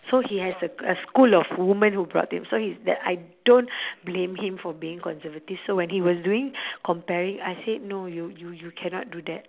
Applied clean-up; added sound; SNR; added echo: none; none; none; none.